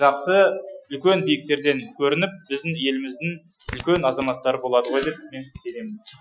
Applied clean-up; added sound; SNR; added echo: classical method Wiener filter.